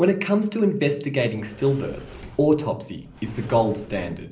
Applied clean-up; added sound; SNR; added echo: none; Sliding door; 20 dB; reverberation time 0.5 s.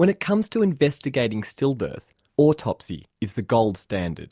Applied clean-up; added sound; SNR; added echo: none; none; none; none.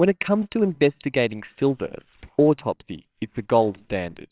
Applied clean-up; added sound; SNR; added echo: neural separator model SepFormer WHAMR!.